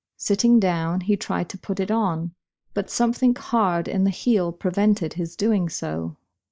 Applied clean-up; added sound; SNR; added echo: neural mask model Resemble Enhance denoiser.